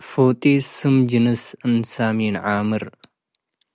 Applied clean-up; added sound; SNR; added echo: none; none; none; none.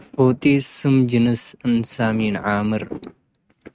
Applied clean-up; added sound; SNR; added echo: neural mask model RNNoise.